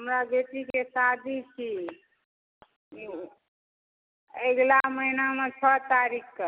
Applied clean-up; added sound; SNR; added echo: none; none; none; none.